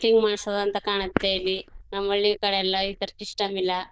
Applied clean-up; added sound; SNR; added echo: neural diffusion model UNIVERSE++.